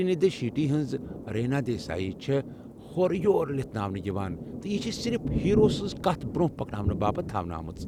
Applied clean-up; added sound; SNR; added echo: none; Thunder; 6 dB; none.